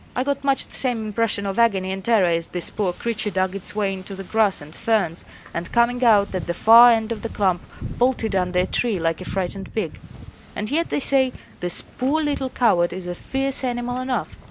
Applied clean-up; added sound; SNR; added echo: none; Wind / Ocean; 16 dB; none.